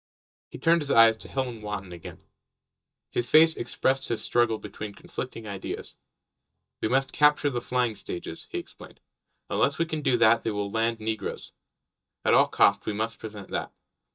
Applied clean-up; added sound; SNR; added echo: neural mask model DeepFilterNet 3.